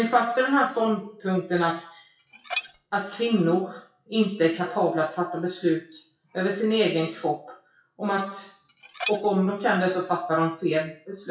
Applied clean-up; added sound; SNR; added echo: classical method WPE with log-MMSE.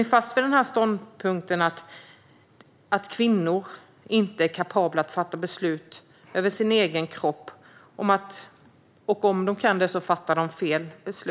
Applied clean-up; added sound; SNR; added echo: none; none; none; none.